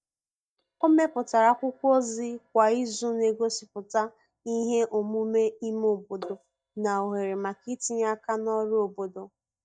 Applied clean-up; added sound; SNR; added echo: neural mask model DeepFilterNet 3.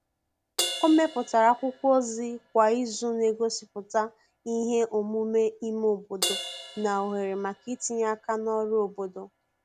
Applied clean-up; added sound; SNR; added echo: none; Crash cymbal; 13 dB; none.